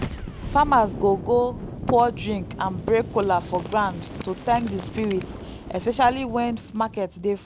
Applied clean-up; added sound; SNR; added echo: none; Boom; 11 dB; none.